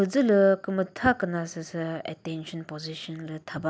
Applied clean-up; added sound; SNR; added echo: none; none; none; none.